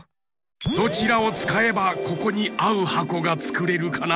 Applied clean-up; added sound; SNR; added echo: none; none; none; none.